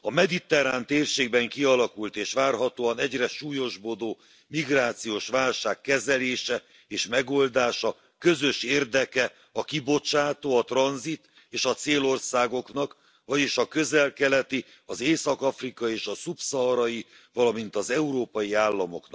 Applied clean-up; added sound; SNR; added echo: none; none; none; none.